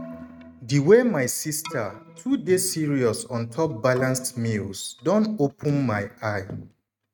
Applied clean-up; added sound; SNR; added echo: neural mask model RNNoise.